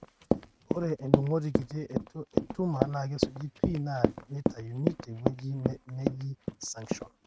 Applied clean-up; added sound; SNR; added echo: neural mask model RNNoise.